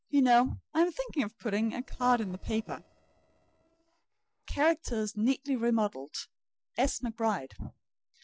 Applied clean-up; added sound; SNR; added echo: neural separator model SepFormer DNS4.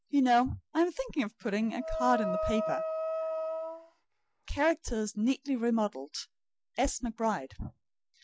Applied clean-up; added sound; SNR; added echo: none; Wind instrument, woodwind instrument; 3 dB; none.